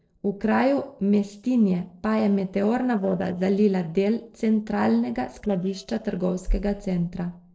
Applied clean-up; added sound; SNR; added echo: neural separator model SepFormer DNS4.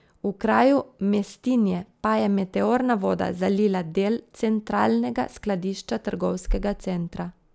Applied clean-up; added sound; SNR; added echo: none; none; none; none.